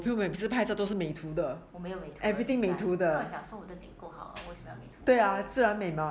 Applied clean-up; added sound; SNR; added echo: none; Wind instrument, woodwind instrument; 16 dB; none.